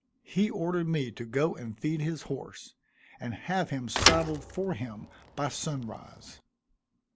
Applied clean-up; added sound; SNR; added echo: none; Thump, thud; -1 dB; none.